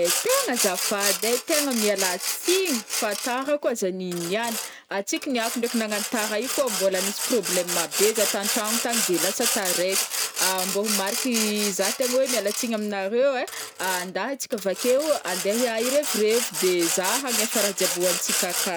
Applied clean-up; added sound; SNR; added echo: none; Sawing; 3 dB; none.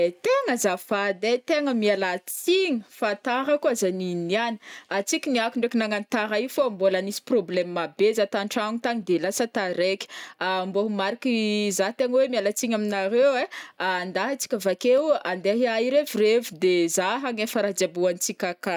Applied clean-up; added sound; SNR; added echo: none; none; none; none.